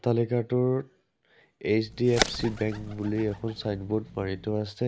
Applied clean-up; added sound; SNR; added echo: none; Bird; 8 dB; none.